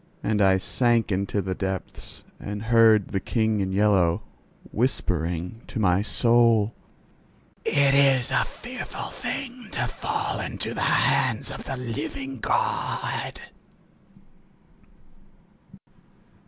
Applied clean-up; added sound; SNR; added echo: none; none; none; none.